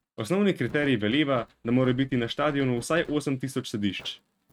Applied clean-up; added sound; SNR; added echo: neural mask model RNNoise.